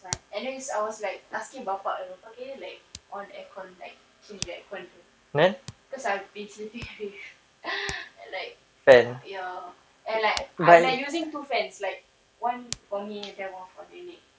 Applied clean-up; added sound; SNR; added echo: none; Hands; 19 dB; none.